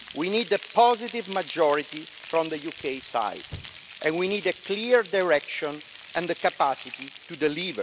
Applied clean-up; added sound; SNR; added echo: none; Frying (food); 13 dB; none.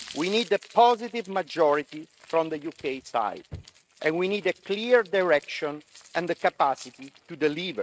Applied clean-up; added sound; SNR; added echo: neural mask model RNNoise.